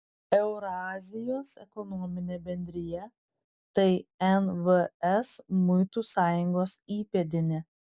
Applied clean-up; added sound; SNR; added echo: none; none; none; none.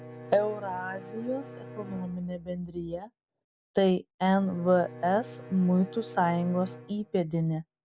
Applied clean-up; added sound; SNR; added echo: none; Bowed string instrument; 17 dB; none.